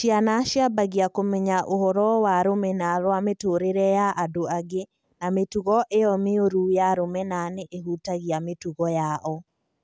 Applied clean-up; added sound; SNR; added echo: none; none; none; none.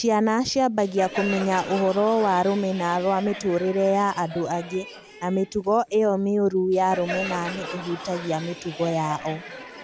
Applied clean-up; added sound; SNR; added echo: none; Crowd; 13 dB; none.